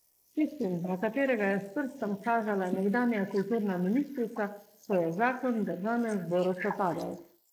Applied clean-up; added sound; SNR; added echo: neural mask model Resemble Enhance denoiser.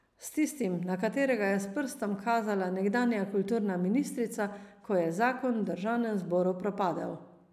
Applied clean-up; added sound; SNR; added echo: none; none; none; none.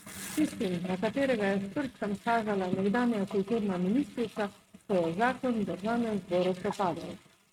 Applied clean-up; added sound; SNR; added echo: neural mask model RNNoise.